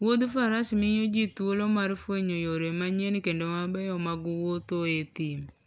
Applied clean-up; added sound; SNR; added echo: none; none; none; none.